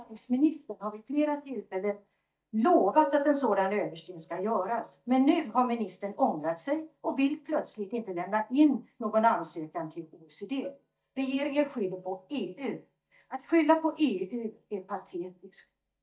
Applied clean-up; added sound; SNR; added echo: neural mask model DeepFilterNet 3.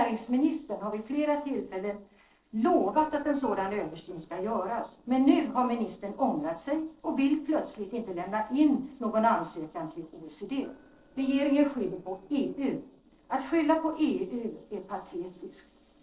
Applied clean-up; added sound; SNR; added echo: neural separator model SepFormer DNS4.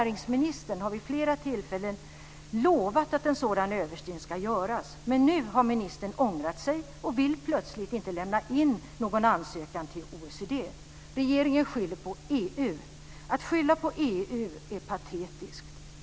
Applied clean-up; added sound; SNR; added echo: none; none; none; none.